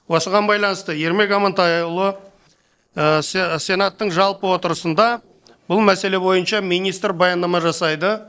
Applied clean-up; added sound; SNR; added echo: neural separator model SepFormer DNS4.